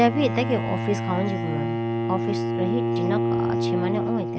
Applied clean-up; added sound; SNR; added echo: none; Bowed string instrument; -2 dB; none.